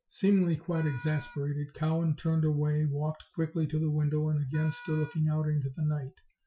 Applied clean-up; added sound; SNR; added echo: classical method Wiener filter.